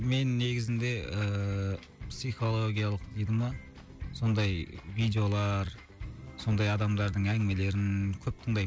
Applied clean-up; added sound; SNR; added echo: none; none; none; none.